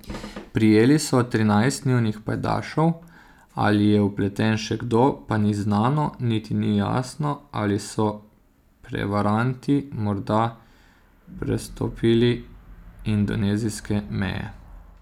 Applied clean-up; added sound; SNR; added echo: none; none; none; none.